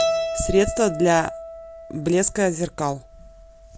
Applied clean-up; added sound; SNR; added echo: none; Keyboard (musical); 7 dB; none.